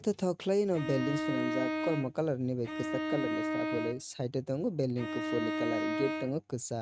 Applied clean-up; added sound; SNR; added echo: neural mask model RNNoise.